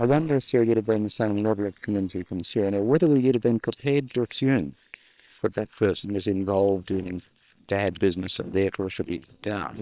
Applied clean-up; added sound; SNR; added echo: neural separator model SepFormer WHAM!.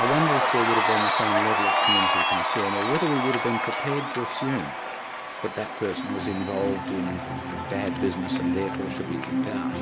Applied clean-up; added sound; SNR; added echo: none; Cheering; -3 dB; none.